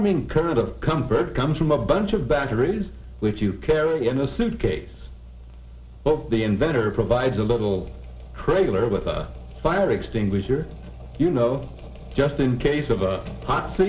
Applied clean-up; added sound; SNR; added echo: none; none; none; reverberation time 0.4 s.